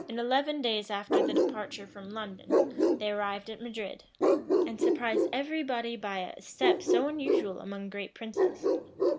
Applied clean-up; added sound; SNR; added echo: none; Bark; -4 dB; none.